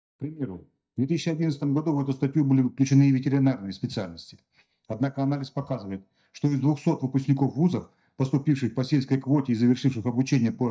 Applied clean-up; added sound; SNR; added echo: neural mask model DeepFilterNet 3.